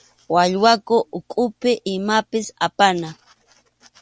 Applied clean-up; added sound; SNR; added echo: none; none; none; none.